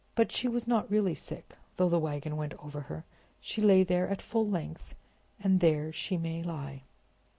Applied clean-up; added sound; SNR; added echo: none; none; none; none.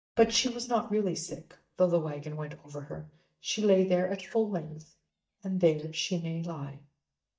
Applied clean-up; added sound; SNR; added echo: neural mask model DeepFilterNet 3.